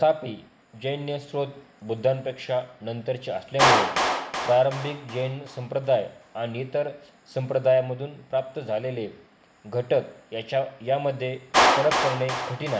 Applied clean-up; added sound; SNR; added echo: none; Clapping; 2 dB; none.